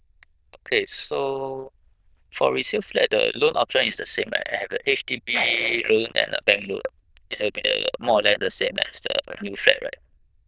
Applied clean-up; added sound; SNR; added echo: neural diffusion model UNIVERSE++.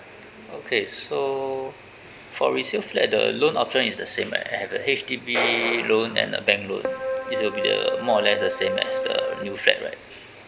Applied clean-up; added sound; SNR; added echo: none; Keyboard (musical); 3 dB; none.